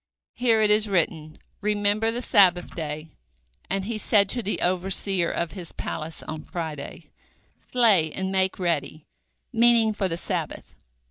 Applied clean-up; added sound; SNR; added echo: neural mask model DeepFilterNet 3.